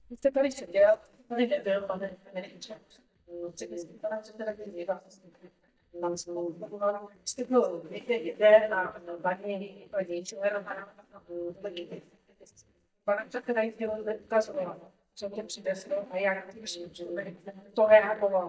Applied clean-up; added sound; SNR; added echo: neural mask model DeepFilterNet 3.